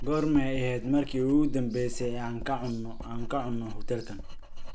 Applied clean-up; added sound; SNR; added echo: none; Writing; 4 dB; none.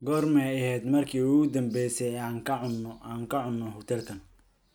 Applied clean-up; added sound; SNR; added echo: none; none; none; none.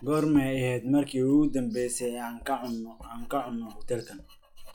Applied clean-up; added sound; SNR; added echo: classical method log-MMSE.